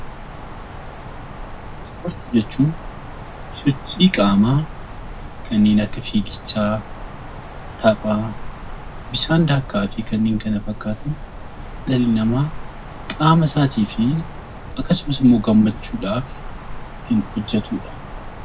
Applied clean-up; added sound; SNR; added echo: none; Wind; 11 dB; reverberation time 0.4 s.